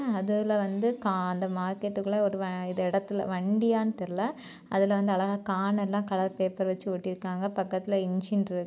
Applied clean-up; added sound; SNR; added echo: none; none; none; none.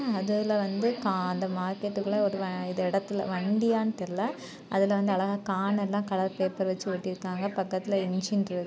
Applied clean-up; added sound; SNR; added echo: none; Subway, metro, underground; 15 dB; none.